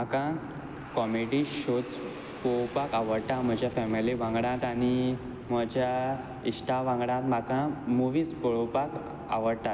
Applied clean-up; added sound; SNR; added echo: none; Fixed-wing aircraft, airplane; 16 dB; none.